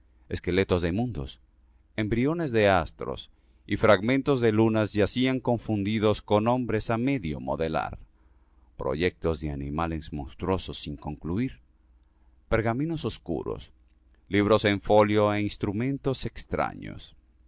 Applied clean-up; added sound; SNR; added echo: none; none; none; none.